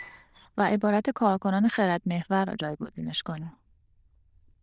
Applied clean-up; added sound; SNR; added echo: neural diffusion model UNIVERSE++.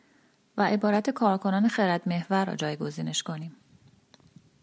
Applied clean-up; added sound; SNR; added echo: none; none; none; none.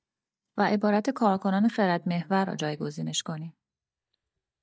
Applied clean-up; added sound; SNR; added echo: neural mask model DeepFilterNet 3.